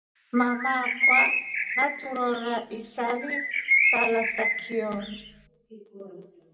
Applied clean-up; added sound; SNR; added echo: none; Bird; -3 dB; reverberation time 0.2 s.